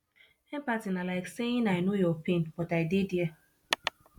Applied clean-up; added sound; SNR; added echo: none; none; none; none.